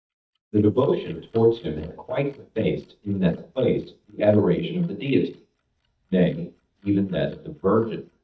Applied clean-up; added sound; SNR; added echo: neural mask model DeepFilterNet 3.